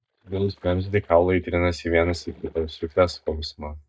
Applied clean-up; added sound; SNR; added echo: neural mask model DeepFilterNet 3.